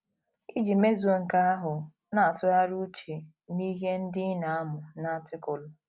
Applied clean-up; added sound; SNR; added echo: none; none; none; none.